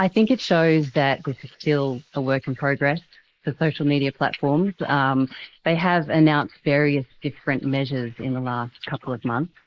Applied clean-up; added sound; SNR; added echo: neural mask model Resemble Enhance denoiser.